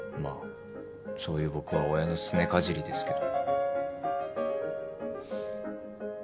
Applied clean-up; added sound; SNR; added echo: none; none; none; none.